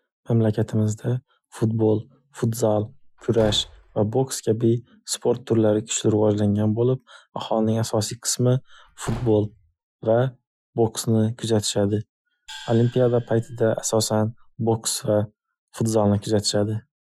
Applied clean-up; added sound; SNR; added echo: classical method Wiener filter.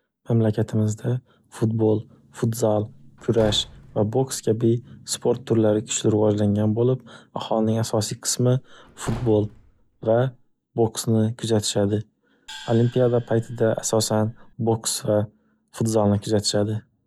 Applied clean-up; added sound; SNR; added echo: none; Slam / Wood + Gong; 19 dB; none.